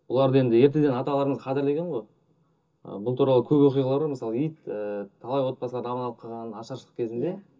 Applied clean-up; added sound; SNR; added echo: none; none; none; reverberation time 0.2 s.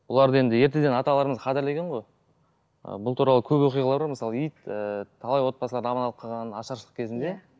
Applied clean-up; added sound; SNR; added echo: none; none; none; none.